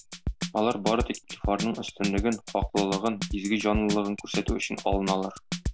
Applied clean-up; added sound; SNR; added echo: none; Drum kit; 6 dB; none.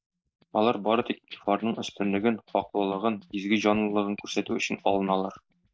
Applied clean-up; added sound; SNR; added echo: neural mask model DeepFilterNet 3.